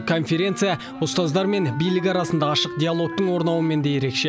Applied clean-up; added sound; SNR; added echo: none; Wind instrument, woodwind instrument; 12 dB; none.